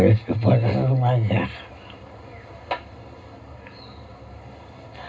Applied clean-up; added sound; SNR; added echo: none; none; none; reverberation time 0.2 s.